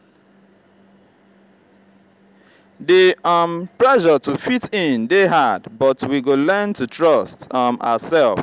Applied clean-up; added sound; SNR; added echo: none; none; none; none.